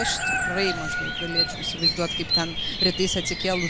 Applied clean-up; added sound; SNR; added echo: none; Bird vocalization, bird call, bird song; -2 dB; none.